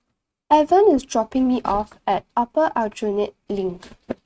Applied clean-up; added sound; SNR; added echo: neural mask model RNNoise.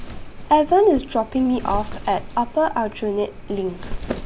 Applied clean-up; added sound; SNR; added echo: none; Wind; 10 dB; none.